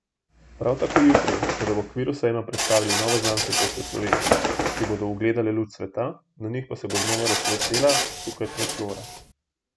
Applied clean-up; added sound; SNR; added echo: none; Bird + Printer; 0 dB; none.